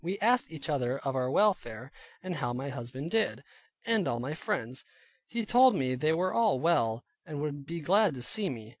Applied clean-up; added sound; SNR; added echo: none; none; none; none.